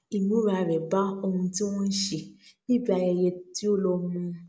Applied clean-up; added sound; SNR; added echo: none; none; none; none.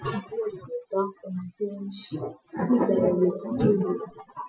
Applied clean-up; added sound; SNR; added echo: classical method Wiener filter.